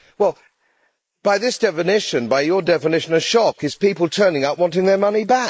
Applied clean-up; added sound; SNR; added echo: neural mask model Resemble Enhance denoiser.